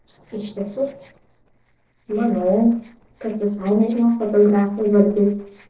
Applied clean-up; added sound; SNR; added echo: neural separator model SepFormer DNS4.